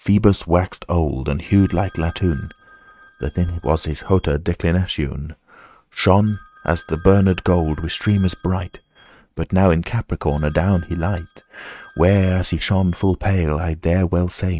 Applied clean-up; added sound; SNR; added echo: neural mask model RNNoise.